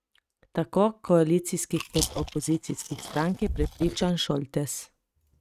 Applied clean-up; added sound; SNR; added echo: neural mask model RNNoise.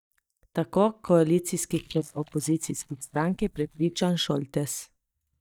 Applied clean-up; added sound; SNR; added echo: neural mask model DeepFilterNet 3.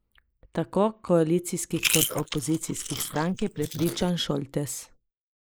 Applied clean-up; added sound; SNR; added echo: neural mask model Resemble Enhance denoiser.